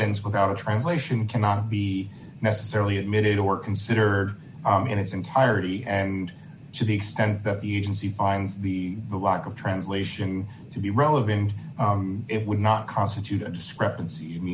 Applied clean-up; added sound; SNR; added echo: none; none; none; none.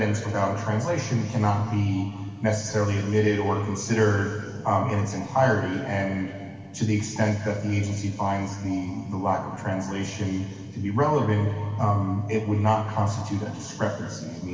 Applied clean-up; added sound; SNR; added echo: none; none; none; reverberation time 2.4 s.